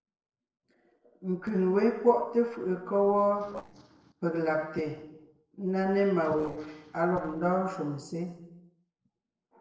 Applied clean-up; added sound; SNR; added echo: neural separator model SepFormer DNS4.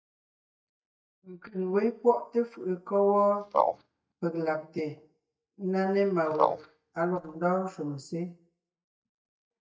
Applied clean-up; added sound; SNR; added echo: neural mask model DeepFilterNet 3.